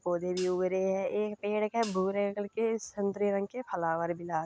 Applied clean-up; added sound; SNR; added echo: none; Hi-hat; 19 dB; none.